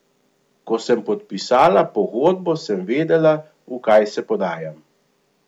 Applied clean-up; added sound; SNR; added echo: none; none; none; none.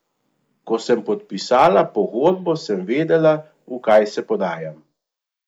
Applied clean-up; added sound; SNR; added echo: neural mask model Resemble Enhance denoiser.